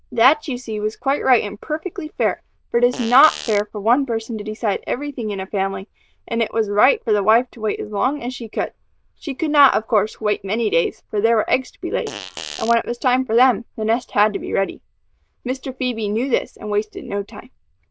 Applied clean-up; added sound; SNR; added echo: neural diffusion model UNIVERSE++.